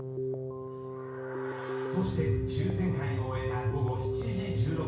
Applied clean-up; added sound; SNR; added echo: none; Keyboard (musical); 4 dB; reverberation time 0.6 s.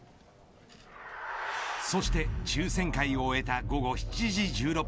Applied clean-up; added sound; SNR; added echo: none; none; none; none.